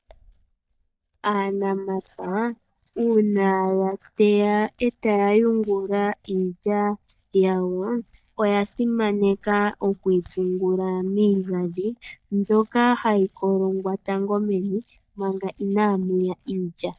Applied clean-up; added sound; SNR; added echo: neural mask model DeepFilterNet 3.